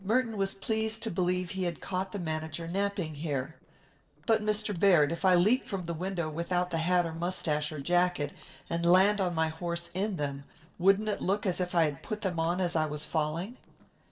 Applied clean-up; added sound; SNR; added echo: neural separator model SepFormer DNS4.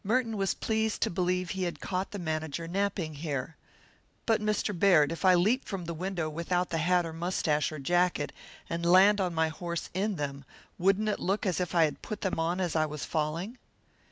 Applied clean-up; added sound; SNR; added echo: none; none; none; none.